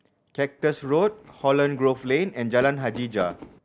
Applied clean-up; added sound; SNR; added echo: none; Fireworks; 20 dB; none.